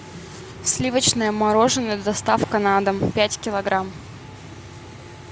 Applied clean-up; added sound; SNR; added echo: none; none; none; none.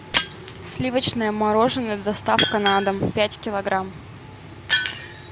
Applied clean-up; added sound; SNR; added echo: none; Shatter; 4 dB; none.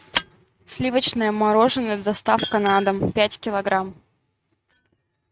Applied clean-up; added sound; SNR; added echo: neural mask model RNNoise.